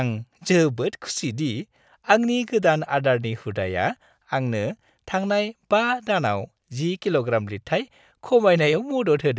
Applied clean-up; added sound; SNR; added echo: none; none; none; none.